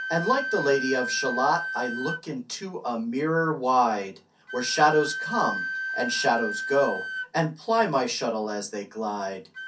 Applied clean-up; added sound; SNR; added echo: none; Wind instrument, woodwind instrument; 8 dB; reverberation time 0.3 s.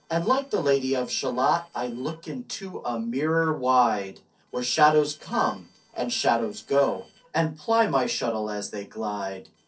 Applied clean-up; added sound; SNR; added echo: neural separator model SepFormer DNS4.